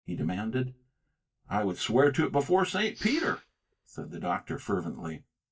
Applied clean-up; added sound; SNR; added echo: neural mask model DeepFilterNet 3.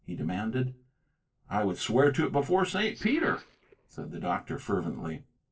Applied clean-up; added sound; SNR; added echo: neural separator model SepFormer DNS4.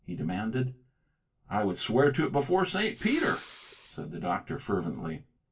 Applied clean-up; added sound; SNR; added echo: none; Respiratory sounds; 12 dB; reverberation time 0.2 s.